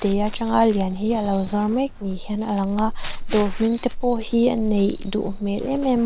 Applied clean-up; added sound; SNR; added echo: none; Livestock, farm animals, working animals; 8 dB; none.